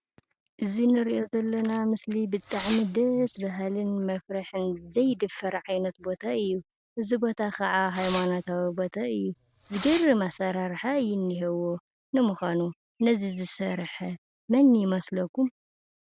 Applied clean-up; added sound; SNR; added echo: none; Fireworks; 8 dB; none.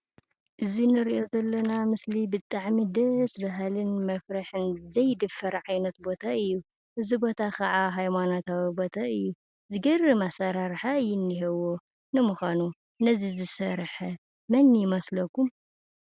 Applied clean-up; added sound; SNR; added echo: none; none; none; none.